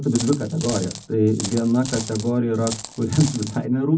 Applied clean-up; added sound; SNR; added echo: none; Coin (dropping); 12 dB; reverberation time 0.4 s.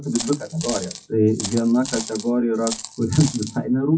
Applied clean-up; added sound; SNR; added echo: classical method WPE with log-MMSE.